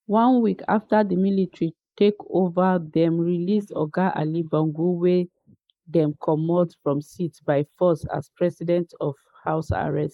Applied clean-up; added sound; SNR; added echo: neural mask model Resemble Enhance denoiser.